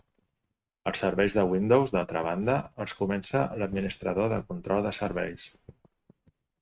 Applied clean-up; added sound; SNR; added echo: neural mask model RNNoise.